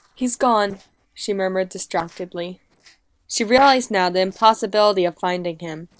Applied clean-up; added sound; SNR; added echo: neural separator model SepFormer DNS4.